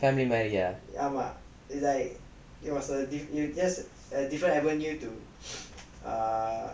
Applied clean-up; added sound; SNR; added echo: none; none; none; none.